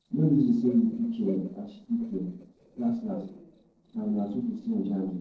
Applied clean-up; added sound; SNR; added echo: neural separator model SepFormer DNS4.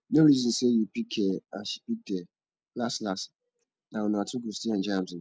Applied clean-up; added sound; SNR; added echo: none; none; none; none.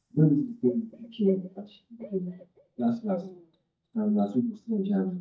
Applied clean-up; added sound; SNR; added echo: neural mask model DeepFilterNet 3.